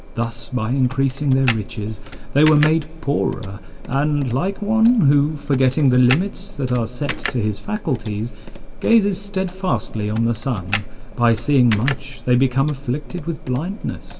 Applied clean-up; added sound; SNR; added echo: none; Computer keyboard; 14 dB; reverberation time 1.3 s.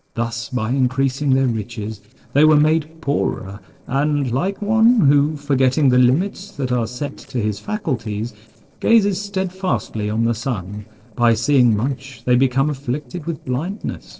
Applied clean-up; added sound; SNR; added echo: neural separator model SepFormer DNS4.